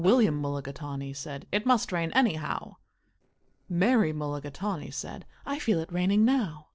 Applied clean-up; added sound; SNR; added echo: neural separator model SepFormer DNS4.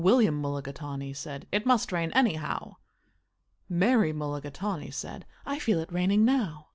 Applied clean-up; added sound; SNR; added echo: none; none; none; none.